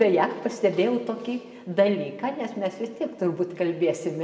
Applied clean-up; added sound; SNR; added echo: none; none; none; reverberation time 1.3 s.